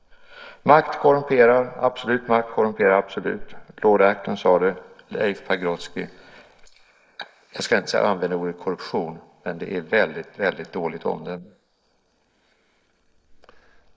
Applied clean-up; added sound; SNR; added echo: neural mask model Resemble Enhance denoiser.